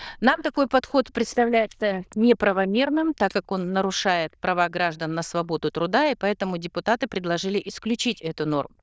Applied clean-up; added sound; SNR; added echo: neural diffusion model UNIVERSE++.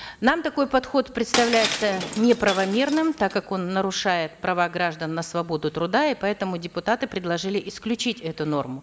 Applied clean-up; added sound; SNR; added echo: none; Shatter; 7 dB; none.